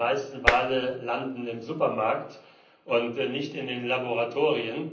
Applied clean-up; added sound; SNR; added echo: none; Tap; -2 dB; reverberation time 0.6 s.